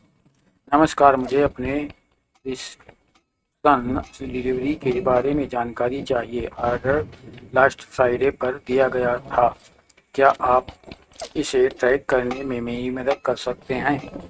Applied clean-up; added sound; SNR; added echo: neural mask model RNNoise.